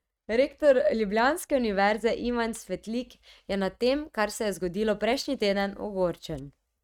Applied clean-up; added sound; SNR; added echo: neural mask model RNNoise.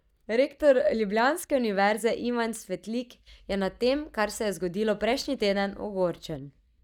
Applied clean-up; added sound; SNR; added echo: neural mask model DeepFilterNet 3.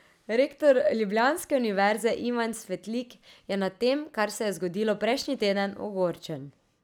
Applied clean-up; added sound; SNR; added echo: none; none; none; none.